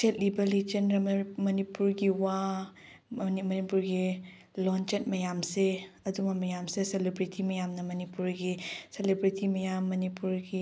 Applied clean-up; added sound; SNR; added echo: none; none; none; none.